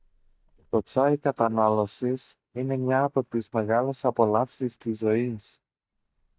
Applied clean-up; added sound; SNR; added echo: neural mask model DeepFilterNet 3.